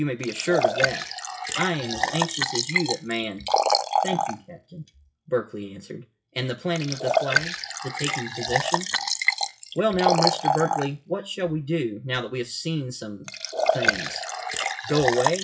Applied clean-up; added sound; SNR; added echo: classical method WPE with log-MMSE.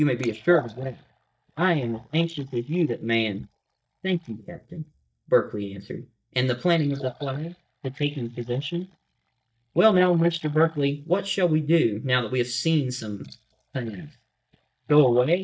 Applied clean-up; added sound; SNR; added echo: neural mask model DeepFilterNet 3.